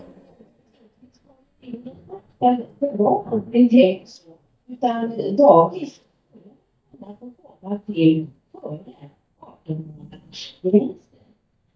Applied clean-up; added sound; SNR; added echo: neural mask model DeepFilterNet 3.